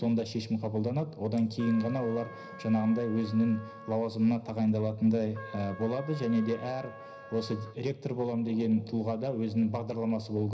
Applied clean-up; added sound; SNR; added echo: none; Trumpet; 17 dB; reverberation time 0.4 s.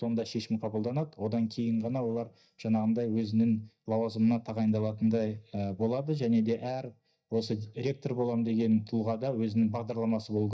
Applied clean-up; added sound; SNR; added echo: neural mask model DeepFilterNet 3.